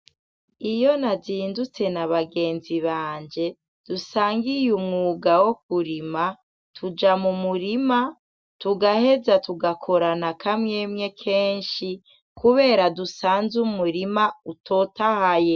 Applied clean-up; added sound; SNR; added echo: none; none; none; none.